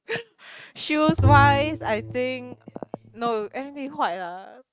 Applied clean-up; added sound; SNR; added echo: neural mask model RNNoise.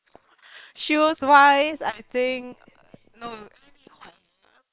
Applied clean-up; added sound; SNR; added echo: neural separator model SepFormer WHAM!.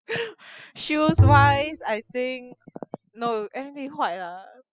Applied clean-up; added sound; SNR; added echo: classical method spectral subtraction.